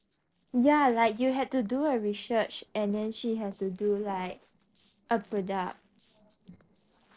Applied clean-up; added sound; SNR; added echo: neural separator model SepFormer DNS4.